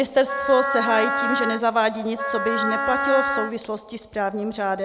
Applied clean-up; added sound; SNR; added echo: none; Wind instrument, woodwind instrument; 2 dB; none.